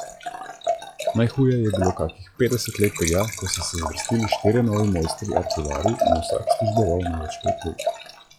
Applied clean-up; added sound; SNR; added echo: classical method log-MMSE.